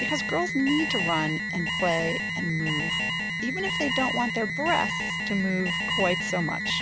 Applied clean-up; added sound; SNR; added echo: none; Alarm; 0 dB; none.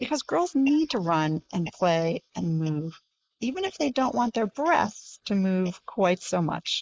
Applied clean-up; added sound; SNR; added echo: neural mask model Resemble Enhance denoiser.